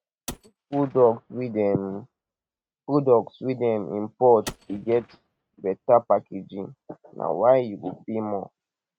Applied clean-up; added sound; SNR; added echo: neural mask model RNNoise.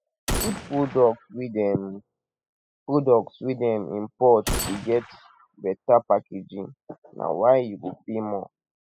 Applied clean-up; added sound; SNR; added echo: classical method spectral subtraction.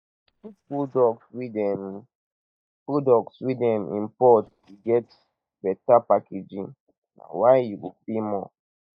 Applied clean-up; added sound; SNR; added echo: neural mask model DeepFilterNet 3.